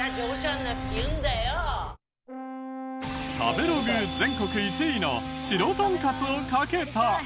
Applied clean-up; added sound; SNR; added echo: none; Brass instrument; 9 dB; none.